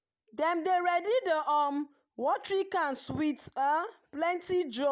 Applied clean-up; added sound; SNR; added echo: none; none; none; none.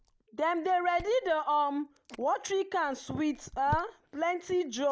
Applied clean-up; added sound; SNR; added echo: none; Chewing, mastication; 18 dB; none.